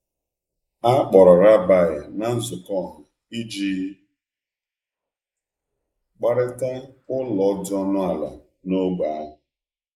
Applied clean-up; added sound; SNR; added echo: neural mask model Resemble Enhance denoiser.